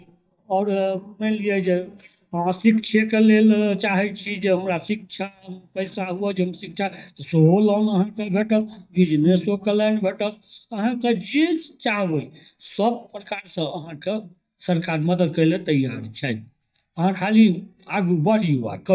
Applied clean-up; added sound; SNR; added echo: neural mask model DeepFilterNet 3.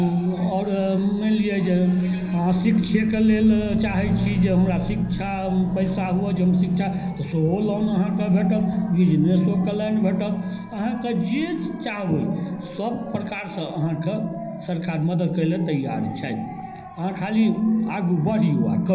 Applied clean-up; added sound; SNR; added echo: none; Walk, footsteps; 16 dB; reverberation time 0.5 s.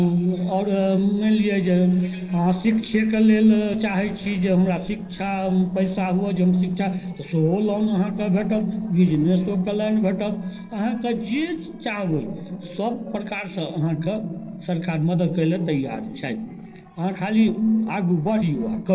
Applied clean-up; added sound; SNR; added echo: neural separator model SepFormer DNS4.